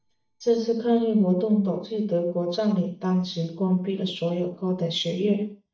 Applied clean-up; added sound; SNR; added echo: neural mask model DeepFilterNet 3.